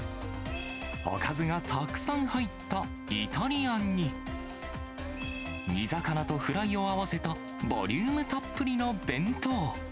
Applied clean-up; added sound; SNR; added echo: none; Organ; 11 dB; none.